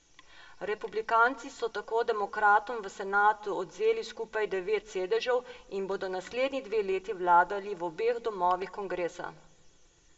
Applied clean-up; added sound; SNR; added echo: none; none; none; reverberation time 0.4 s.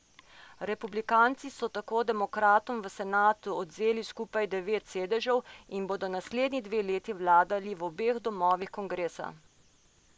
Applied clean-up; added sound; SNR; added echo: none; none; none; none.